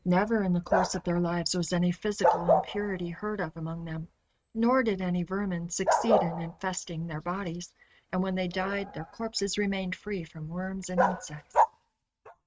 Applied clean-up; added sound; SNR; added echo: neural mask model RNNoise.